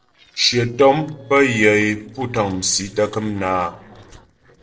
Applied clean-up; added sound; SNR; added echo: neural separator model SepFormer DNS4.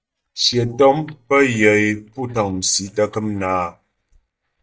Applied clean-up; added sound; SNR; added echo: neural mask model DeepFilterNet 3.